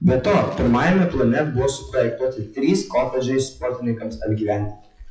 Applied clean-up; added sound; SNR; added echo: classical method WPE with log-MMSE.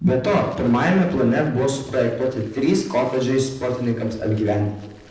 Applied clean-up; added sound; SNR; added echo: neural separator model SepFormer DNS4.